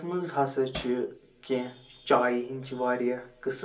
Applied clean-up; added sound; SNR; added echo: none; Hammer; 12 dB; reverberation time 0.3 s.